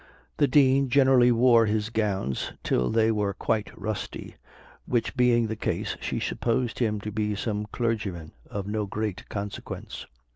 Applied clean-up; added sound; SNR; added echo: none; none; none; none.